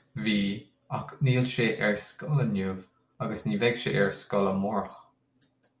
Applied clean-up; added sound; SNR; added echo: none; none; none; none.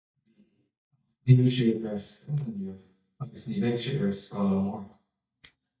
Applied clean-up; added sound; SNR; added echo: neural mask model DeepFilterNet 3.